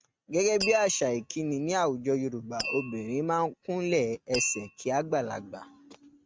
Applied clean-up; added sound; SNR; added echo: neural mask model RNNoise.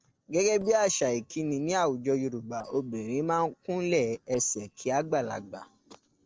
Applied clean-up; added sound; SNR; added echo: neural separator model SepFormer DNS4.